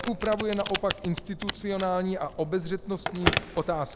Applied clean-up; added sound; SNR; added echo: none; Domestic sounds, home sounds + Telephone; 3 dB; none.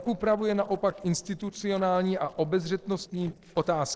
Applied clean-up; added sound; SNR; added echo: neural separator model SepFormer DNS4.